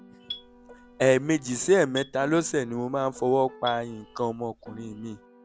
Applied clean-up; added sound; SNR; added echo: none; Marimba, xylophone + Piano; 18 dB; none.